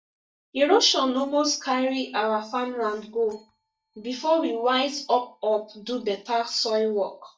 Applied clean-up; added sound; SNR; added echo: neural mask model DeepFilterNet 3.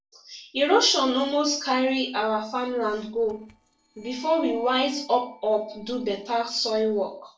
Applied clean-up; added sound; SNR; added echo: neural separator model SepFormer DNS4.